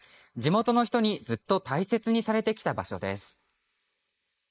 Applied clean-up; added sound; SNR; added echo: neural mask model Resemble Enhance denoiser.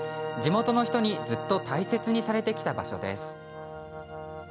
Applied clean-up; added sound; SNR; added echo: none; Brass instrument; 8 dB; none.